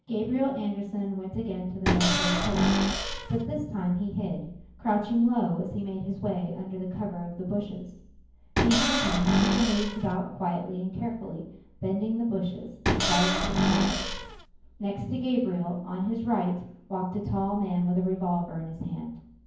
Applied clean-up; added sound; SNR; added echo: none; Cupboard open or close / Door; -3 dB; reverberation time 0.9 s.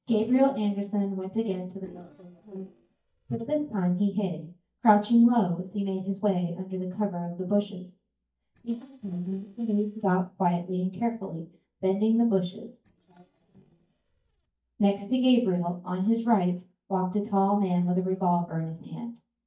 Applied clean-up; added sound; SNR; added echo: neural mask model DeepFilterNet 3.